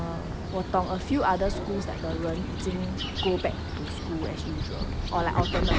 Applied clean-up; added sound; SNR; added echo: none; Bird vocalization, bird call, bird song; 0 dB; none.